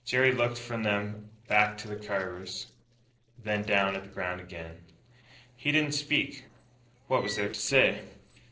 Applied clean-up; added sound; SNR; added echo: neural separator model SepFormer DNS4.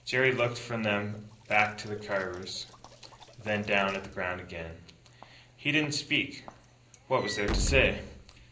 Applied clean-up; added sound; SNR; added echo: none; Walk, footsteps / Slam; 9 dB; reverberation time 0.5 s.